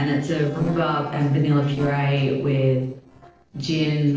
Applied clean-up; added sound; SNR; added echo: neural separator model SepFormer DNS4.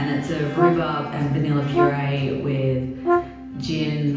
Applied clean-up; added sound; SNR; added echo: none; Brass instrument; 2 dB; reverberation time 0.9 s.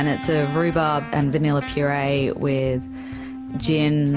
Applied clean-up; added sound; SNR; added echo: none; none; none; none.